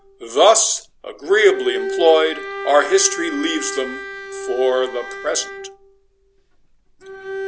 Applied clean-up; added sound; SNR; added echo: none; Bowed string instrument; 10 dB; none.